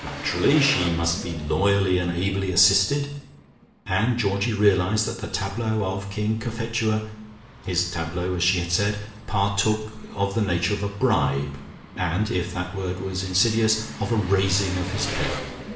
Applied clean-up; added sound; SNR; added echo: none; Engine; 14 dB; reverberation time 0.7 s.